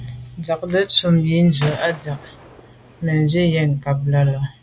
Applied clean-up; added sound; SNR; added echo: none; Gunshot, gunfire; 18 dB; none.